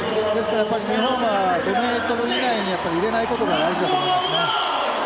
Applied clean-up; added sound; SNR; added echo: none; none; none; none.